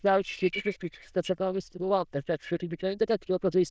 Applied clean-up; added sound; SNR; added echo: neural diffusion model UNIVERSE++.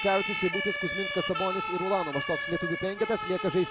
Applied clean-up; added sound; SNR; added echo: none; Siren; 3 dB; none.